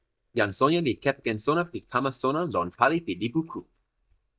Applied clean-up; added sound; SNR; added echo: neural mask model DeepFilterNet 3.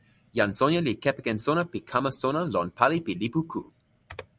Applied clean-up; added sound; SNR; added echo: none; none; none; none.